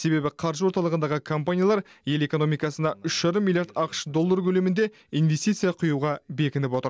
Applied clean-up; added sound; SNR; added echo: none; none; none; none.